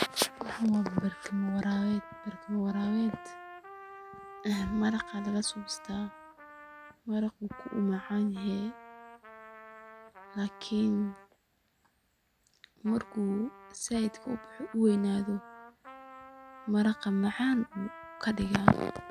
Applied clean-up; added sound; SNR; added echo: none; Trumpet; 17 dB; none.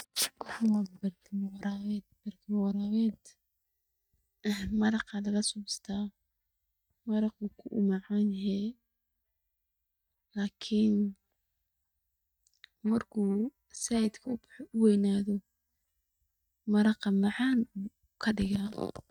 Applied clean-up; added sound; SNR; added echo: neural mask model DeepFilterNet 3.